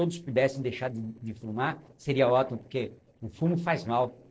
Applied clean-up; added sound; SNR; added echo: neural separator model SepFormer DNS4.